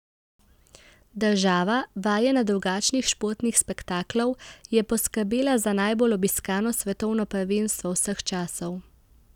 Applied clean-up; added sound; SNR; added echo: none; none; none; none.